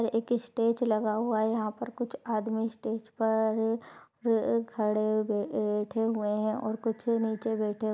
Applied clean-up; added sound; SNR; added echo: none; none; none; none.